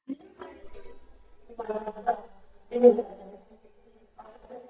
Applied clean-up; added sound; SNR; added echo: neural mask model DeepFilterNet 3.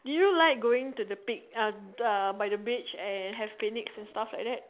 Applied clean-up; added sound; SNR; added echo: none; none; none; none.